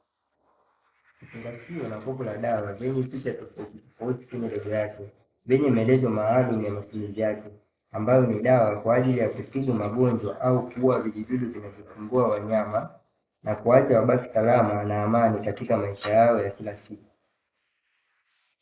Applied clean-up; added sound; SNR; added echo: neural mask model Resemble Enhance denoiser.